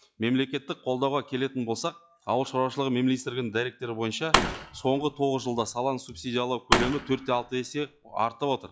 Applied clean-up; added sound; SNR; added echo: classical method log-MMSE.